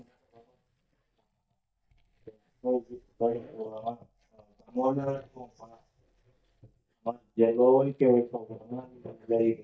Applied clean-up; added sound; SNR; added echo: neural mask model DeepFilterNet 3.